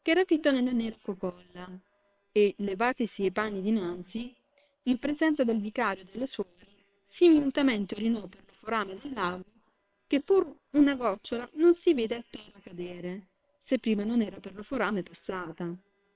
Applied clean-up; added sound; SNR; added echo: neural separator model SepFormer WHAM!.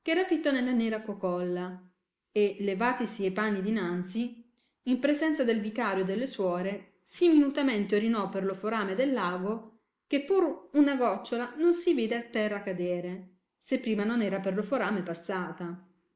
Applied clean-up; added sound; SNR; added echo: neural mask model Resemble Enhance denoiser.